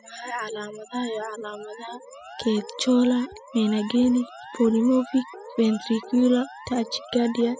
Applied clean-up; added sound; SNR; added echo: classical method spectral subtraction.